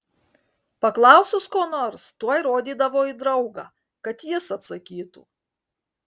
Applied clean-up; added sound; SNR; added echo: none; none; none; none.